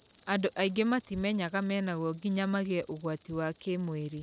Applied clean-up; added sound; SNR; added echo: none; Insect; 3 dB; none.